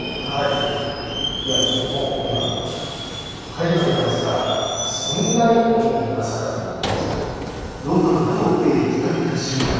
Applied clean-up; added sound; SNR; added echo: none; Subway, metro, underground; 7 dB; reverberation time 2.2 s.